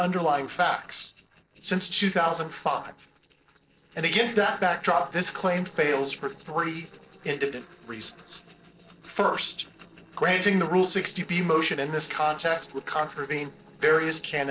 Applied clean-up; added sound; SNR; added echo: neural separator model SepFormer DNS4.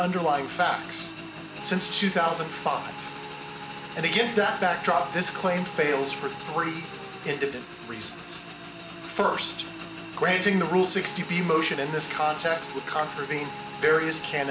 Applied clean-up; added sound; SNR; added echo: none; Motorcycle / Engine; 11 dB; reverberation time 0.3 s.